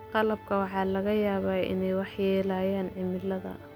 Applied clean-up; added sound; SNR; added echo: none; Musical instrument; 19 dB; none.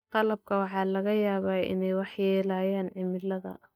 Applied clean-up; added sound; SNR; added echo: neural mask model DeepFilterNet 3.